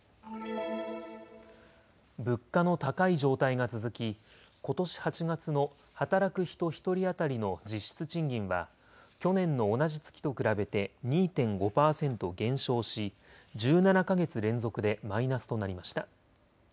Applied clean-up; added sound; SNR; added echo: none; none; none; none.